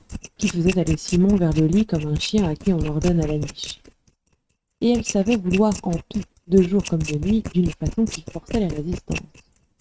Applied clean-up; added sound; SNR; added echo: neural mask model RNNoise.